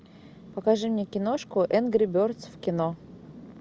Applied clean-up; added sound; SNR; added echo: none; none; none; none.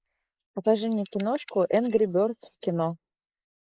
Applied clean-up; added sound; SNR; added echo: neural mask model Resemble Enhance denoiser.